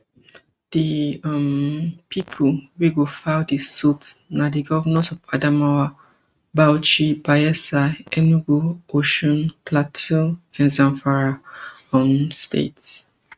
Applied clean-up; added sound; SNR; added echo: neural mask model RNNoise.